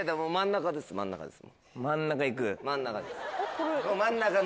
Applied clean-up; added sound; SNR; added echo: none; none; none; none.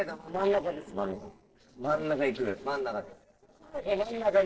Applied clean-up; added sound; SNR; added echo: neural separator model SepFormer DNS4.